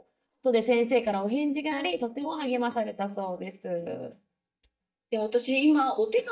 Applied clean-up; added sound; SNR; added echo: neural mask model DeepFilterNet 3.